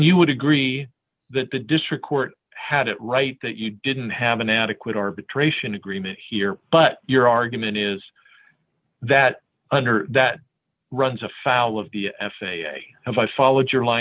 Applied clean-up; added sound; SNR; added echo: none; none; none; none.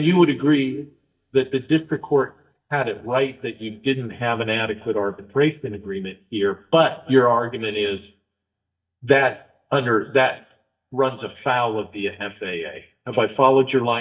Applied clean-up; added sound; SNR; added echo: neural mask model DeepFilterNet 3.